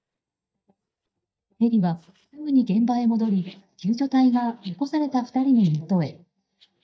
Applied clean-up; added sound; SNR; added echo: neural mask model DeepFilterNet 3.